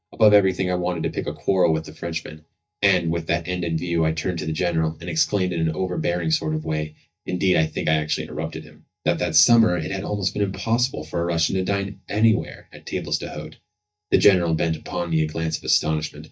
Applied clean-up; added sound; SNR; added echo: neural mask model DeepFilterNet 3.